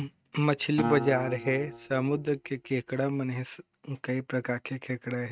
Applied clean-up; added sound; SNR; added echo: neural mask model RNNoise.